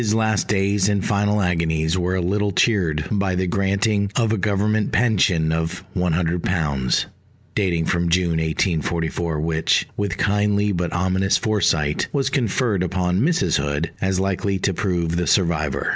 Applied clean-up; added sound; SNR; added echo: none; none; none; none.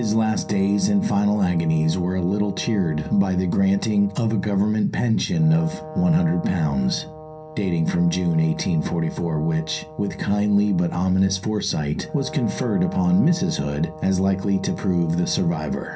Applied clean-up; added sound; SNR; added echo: none; Brass instrument; 17 dB; reverberation time 0.3 s.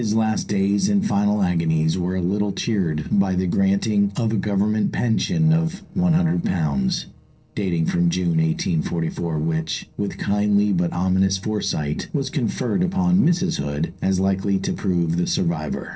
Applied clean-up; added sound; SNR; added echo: neural separator model SepFormer DNS4.